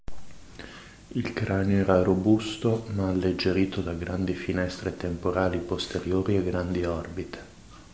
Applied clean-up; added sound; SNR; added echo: none; none; none; none.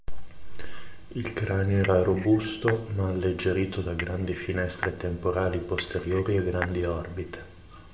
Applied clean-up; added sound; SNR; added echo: none; Cutlery, silverware / Dishes, pots, and pans / Chink, clink; 11 dB; reverberation time 0.5 s.